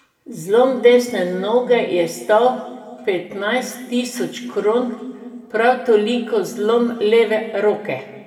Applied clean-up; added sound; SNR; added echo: none; none; none; reverberation time 1.4 s.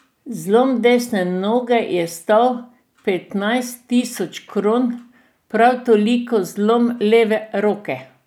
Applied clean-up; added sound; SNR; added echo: none; none; none; none.